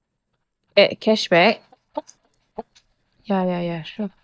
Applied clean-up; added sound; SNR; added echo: neural mask model DeepFilterNet 3.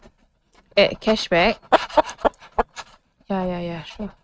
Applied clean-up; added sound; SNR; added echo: neural mask model RNNoise.